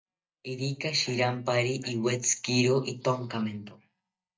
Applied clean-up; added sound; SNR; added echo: neural mask model DeepFilterNet 3.